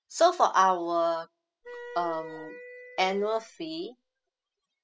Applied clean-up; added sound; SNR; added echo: classical method spectral subtraction.